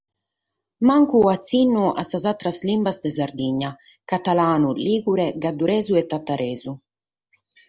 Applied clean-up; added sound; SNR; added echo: none; none; none; none.